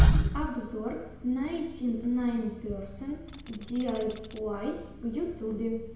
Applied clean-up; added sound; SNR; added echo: none; Tools; 19 dB; reverberation time 1.0 s.